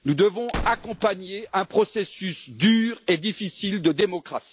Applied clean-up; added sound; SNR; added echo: none; Gunshot, gunfire; 14 dB; none.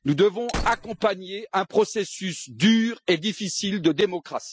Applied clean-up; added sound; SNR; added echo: classical method spectral subtraction.